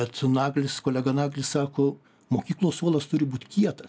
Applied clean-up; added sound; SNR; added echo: none; none; none; none.